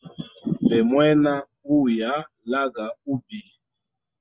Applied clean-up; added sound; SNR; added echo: none; none; none; none.